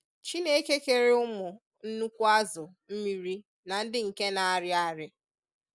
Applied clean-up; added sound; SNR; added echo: none; none; none; none.